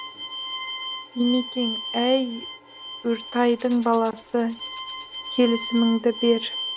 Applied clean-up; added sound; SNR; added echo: none; Rattle / Rattle (instrument) + Bowed string instrument; 9 dB; none.